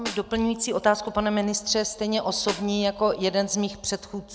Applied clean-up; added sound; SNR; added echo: none; Snare drum; 17 dB; none.